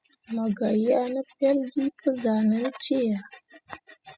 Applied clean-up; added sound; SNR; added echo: classical method spectral subtraction.